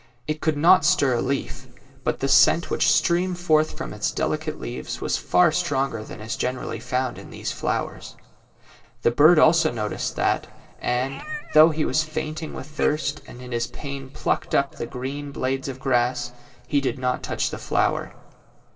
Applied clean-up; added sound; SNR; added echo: none; Meow; 16 dB; reverberation time 1.4 s.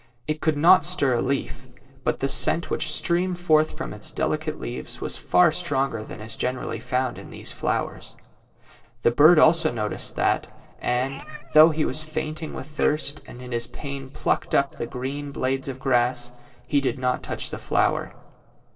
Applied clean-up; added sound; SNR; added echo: neural separator model SepFormer DNS4.